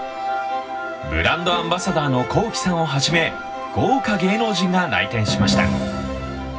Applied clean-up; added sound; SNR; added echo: none; Mechanisms; 17 dB; reverberation time 0.4 s.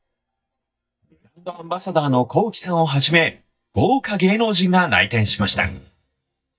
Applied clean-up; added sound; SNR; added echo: neural mask model DeepFilterNet 3.